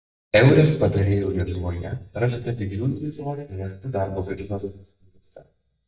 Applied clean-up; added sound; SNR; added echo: neural mask model DeepFilterNet 3.